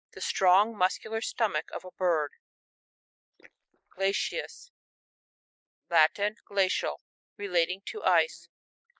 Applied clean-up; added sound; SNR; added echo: neural mask model Resemble Enhance denoiser.